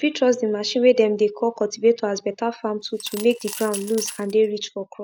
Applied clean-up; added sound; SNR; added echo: none; Coin (dropping) / Glass; 15 dB; none.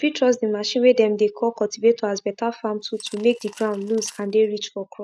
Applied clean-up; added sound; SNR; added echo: neural mask model RNNoise.